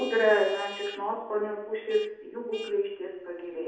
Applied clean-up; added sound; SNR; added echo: none; Vehicle horn, car horn, honking; 16 dB; reverberation time 0.8 s.